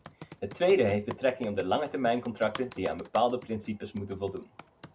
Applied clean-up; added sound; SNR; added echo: none; Computer keyboard; 18 dB; none.